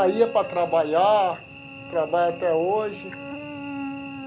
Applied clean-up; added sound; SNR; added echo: none; Cricket / Buzz; 12 dB; none.